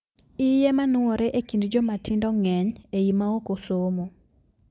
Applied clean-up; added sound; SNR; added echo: none; none; none; none.